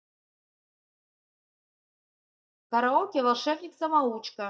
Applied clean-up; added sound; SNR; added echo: neural mask model DeepFilterNet 3.